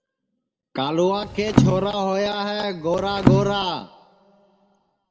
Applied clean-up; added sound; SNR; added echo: none; Percussion; -2 dB; reverberation time 0.8 s.